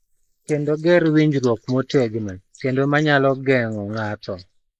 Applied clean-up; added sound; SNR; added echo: neural mask model Resemble Enhance denoiser.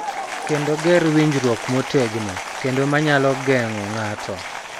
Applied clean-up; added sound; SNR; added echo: none; Applause / Crowd; 9 dB; none.